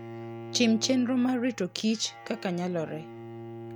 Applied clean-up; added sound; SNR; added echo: none; Bowed string instrument; 13 dB; none.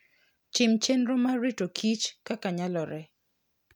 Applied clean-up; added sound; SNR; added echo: none; none; none; none.